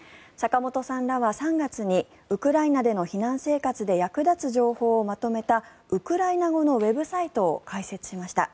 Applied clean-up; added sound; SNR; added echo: none; none; none; none.